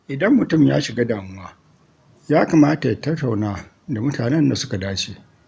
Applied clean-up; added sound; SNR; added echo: none; none; none; none.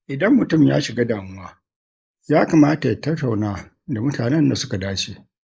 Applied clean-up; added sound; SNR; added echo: neural mask model Resemble Enhance denoiser.